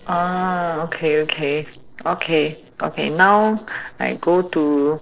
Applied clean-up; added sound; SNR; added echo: neural separator model SepFormer DNS4.